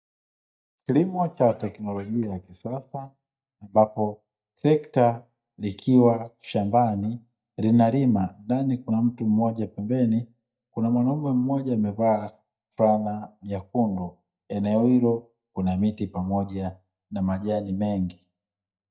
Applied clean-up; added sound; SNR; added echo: neural mask model DeepFilterNet 3.